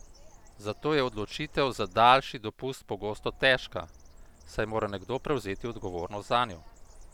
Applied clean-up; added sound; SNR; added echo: none; Bird; 20 dB; none.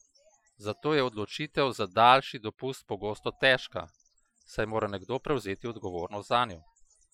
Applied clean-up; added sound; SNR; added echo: classical method Wiener filter.